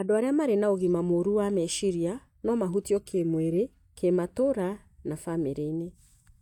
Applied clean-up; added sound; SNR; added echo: neural mask model DeepFilterNet 3.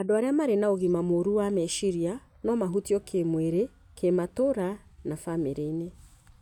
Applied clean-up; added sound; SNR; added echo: none; none; none; none.